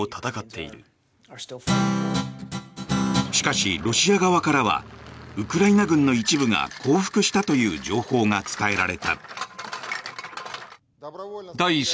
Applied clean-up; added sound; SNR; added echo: none; Guitar; 2 dB; none.